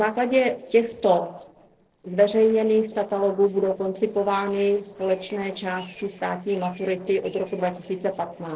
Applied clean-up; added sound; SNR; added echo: neural separator model SepFormer DNS4.